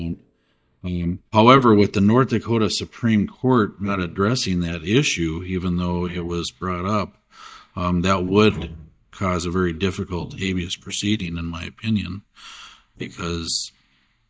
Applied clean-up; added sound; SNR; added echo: neural mask model DeepFilterNet 3.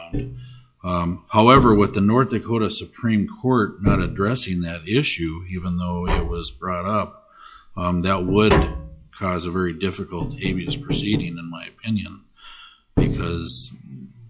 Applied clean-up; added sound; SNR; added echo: classical method log-MMSE.